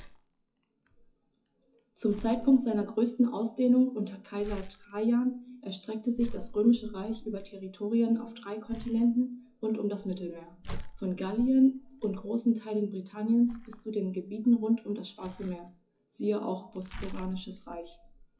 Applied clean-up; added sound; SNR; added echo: classical method WPE with log-MMSE.